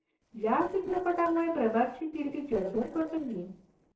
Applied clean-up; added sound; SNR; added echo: neural separator model SepFormer DNS4.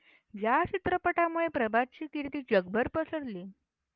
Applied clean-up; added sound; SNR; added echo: none; none; none; none.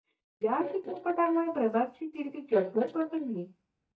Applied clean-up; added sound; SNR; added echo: neural mask model DeepFilterNet 3.